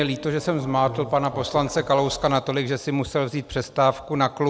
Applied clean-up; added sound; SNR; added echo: none; none; none; none.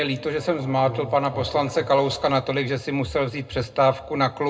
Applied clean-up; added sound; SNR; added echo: none; none; none; reverberation time 0.2 s.